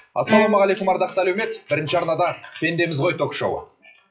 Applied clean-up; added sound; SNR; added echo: classical method WPE with log-MMSE.